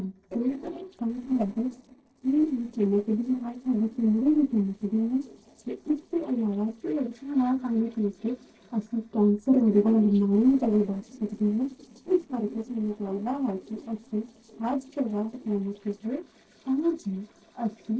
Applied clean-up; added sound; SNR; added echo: neural separator model SepFormer DNS4.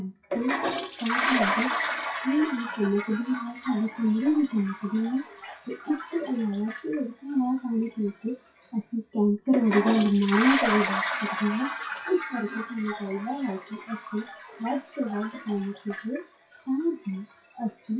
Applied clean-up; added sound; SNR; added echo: classical method WPE with log-MMSE.